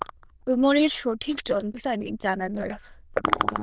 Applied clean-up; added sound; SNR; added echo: neural diffusion model UNIVERSE++.